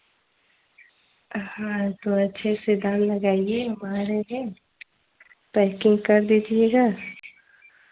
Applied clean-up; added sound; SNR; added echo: none; none; none; none.